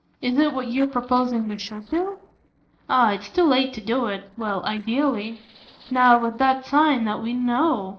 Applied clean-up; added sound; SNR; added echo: neural separator model SepFormer DNS4.